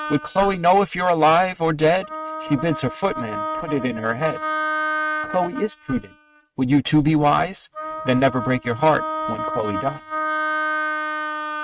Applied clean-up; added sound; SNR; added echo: neural mask model RNNoise.